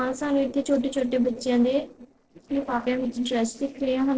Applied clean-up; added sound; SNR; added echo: neural separator model SepFormer DNS4.